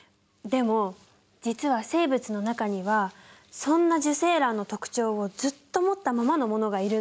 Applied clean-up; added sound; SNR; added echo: none; none; none; none.